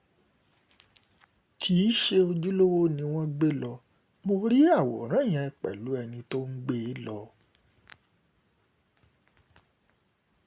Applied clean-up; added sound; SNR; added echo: none; none; none; none.